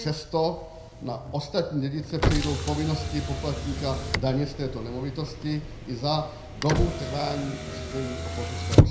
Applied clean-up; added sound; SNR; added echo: none; Motor vehicle (road); -1 dB; reverberation time 0.5 s.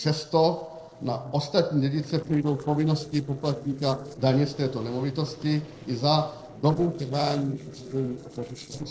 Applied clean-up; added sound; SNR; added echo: neural separator model SepFormer DNS4.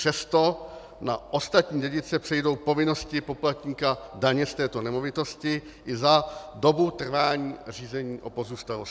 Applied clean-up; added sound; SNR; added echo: none; none; none; none.